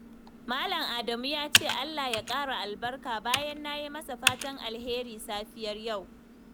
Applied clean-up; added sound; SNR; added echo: none; Computer keyboard; 1 dB; none.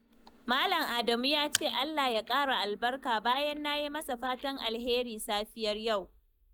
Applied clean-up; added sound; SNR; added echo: neural mask model DeepFilterNet 3.